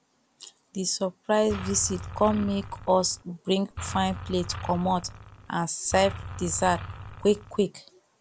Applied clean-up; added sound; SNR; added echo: none; Engine; 11 dB; none.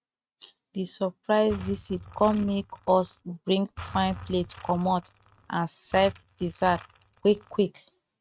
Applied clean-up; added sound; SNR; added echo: neural mask model RNNoise.